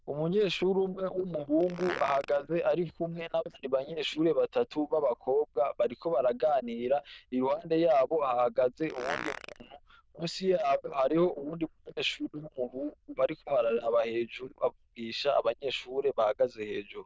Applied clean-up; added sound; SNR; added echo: neural diffusion model UNIVERSE++.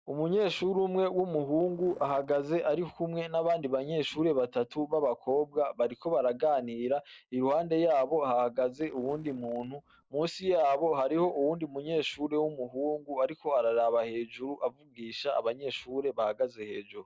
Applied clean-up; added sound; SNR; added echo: neural separator model SepFormer DNS4.